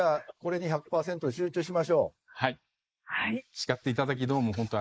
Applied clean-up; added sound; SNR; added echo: neural mask model Resemble Enhance denoiser.